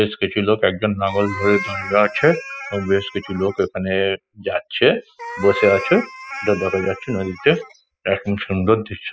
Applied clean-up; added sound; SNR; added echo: classical method spectral subtraction.